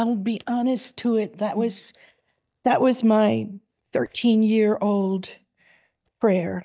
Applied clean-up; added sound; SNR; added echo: neural mask model DeepFilterNet 3.